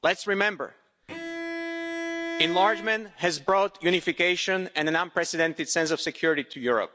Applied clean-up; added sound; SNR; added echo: none; Bowed string instrument; 9 dB; none.